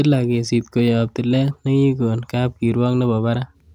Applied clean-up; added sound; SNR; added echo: none; none; none; none.